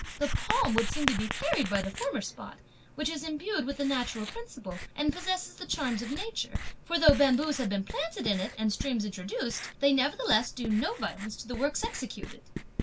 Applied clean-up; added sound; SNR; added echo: none; Writing; 6 dB; none.